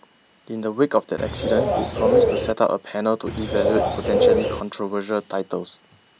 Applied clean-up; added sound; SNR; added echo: none; Bird; -4 dB; none.